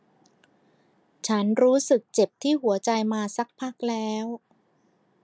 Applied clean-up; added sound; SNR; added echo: none; none; none; none.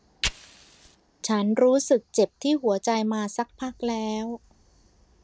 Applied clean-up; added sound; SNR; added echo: none; Fire; 16 dB; none.